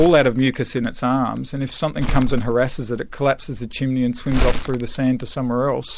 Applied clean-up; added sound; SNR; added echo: none; Crumpling, crinkling; 5 dB; none.